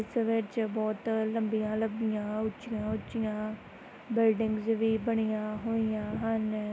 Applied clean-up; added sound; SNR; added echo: none; none; none; none.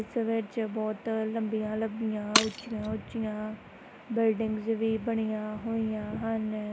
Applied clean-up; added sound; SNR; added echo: none; Shatter; 5 dB; none.